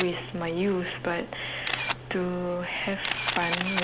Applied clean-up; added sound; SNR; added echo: none; Camera; 5 dB; none.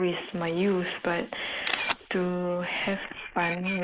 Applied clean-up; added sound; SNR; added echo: neural mask model Resemble Enhance denoiser.